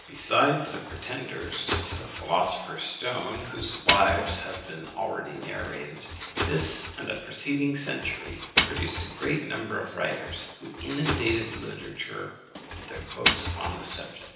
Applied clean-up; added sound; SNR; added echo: none; Engine; 3 dB; reverberation time 0.9 s.